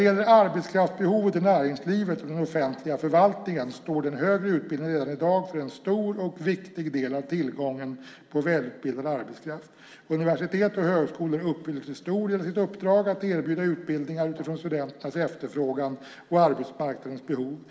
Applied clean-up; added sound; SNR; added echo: none; none; none; reverberation time 2.0 s.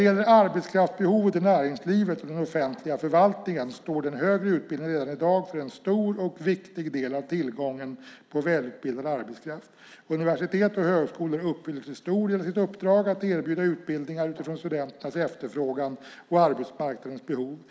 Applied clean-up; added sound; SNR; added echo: none; none; none; none.